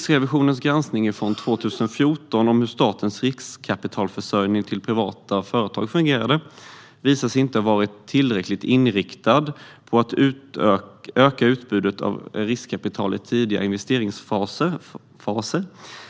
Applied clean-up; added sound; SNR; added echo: none; none; none; none.